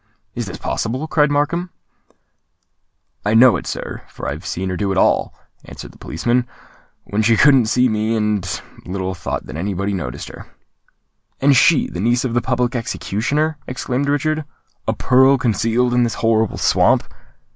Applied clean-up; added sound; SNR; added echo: none; none; none; none.